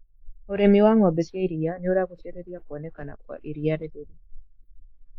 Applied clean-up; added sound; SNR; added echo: neural mask model Resemble Enhance denoiser.